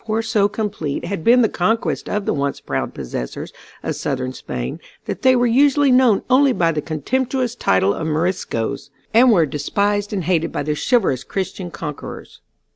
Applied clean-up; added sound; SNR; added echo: none; none; none; none.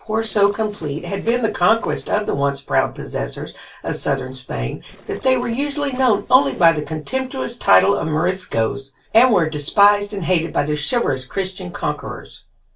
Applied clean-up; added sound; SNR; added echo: neural separator model SepFormer DNS4.